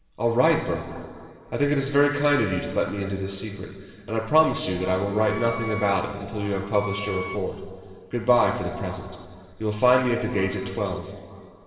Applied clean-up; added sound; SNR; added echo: none; Wind instrument, woodwind instrument; 12 dB; reverberation time 2.2 s.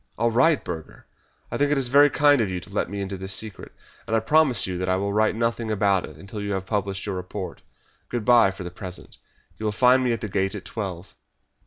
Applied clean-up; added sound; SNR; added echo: none; none; none; none.